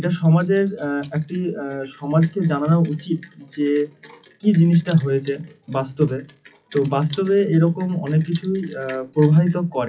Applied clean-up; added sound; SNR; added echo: classical method WPE with log-MMSE.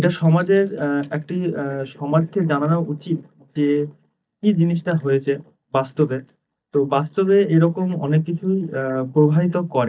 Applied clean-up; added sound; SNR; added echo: neural mask model DeepFilterNet 3.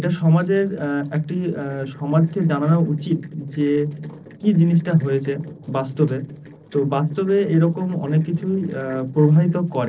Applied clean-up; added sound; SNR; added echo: neural separator model SepFormer DNS4.